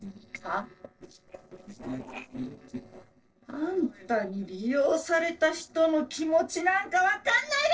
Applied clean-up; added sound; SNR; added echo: neural separator model SepFormer DNS4.